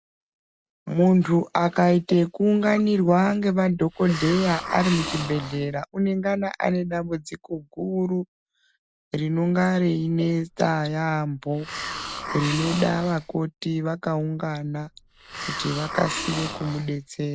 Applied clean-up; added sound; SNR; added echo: none; Hiss; 11 dB; none.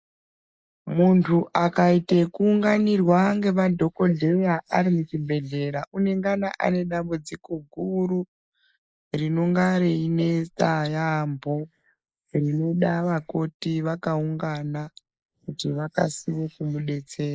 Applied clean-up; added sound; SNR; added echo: neural mask model Resemble Enhance denoiser.